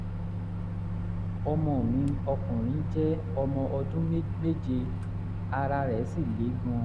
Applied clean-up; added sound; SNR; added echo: none; Microwave oven; 1 dB; none.